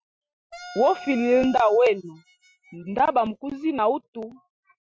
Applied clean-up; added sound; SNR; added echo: classical method Wiener filter.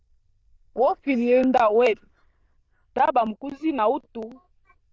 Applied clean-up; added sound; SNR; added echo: neural diffusion model UNIVERSE++.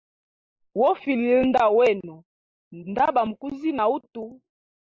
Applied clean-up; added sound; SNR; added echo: neural mask model Resemble Enhance denoiser.